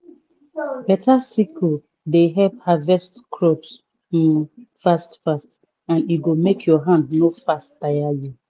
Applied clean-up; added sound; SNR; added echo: none; none; none; none.